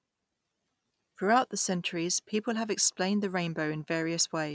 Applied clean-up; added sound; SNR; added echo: none; none; none; none.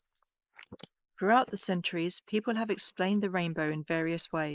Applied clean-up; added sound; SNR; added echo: neural mask model Resemble Enhance denoiser.